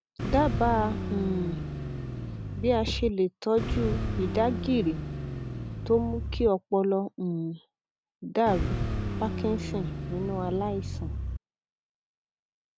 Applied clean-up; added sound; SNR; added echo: none; Car; 2 dB; none.